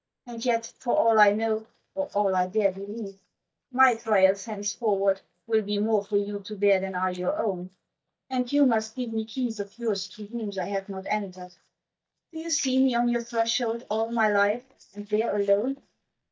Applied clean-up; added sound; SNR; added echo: neural mask model DeepFilterNet 3.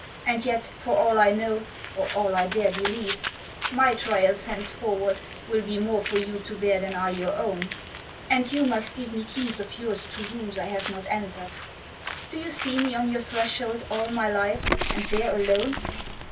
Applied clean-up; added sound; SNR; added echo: none; Bird; 8 dB; reverberation time 0.1 s.